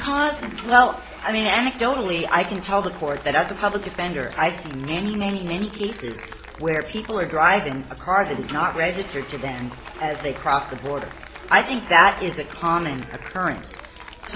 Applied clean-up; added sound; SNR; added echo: none; Applause / Cheering + Toilet flush; 16 dB; none.